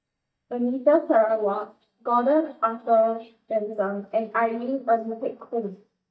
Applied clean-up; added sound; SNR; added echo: neural mask model DeepFilterNet 3.